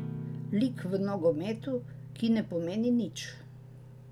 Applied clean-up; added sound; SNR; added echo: none; Guitar; 10 dB; none.